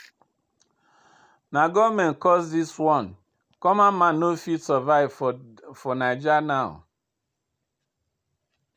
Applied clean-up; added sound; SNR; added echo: none; none; none; none.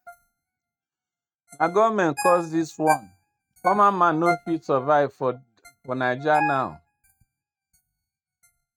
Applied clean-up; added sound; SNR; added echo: neural mask model RNNoise.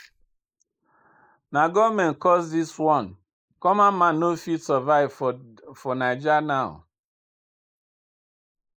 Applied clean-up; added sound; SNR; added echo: neural mask model Resemble Enhance denoiser.